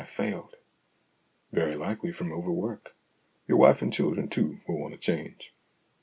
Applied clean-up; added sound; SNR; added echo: none; none; none; none.